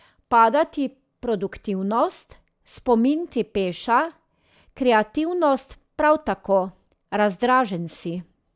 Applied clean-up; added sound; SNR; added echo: none; none; none; none.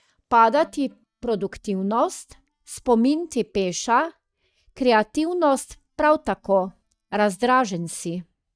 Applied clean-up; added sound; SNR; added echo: neural mask model DeepFilterNet 3.